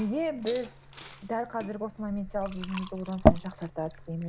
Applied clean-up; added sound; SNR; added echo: none; Liquid; -2 dB; none.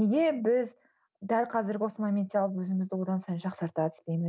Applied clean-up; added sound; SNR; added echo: none; none; none; none.